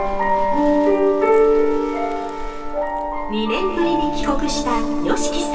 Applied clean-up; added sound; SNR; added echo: none; Crackle; 8 dB; reverberation time 2.4 s.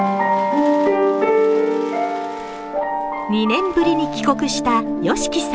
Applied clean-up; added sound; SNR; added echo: none; none; none; none.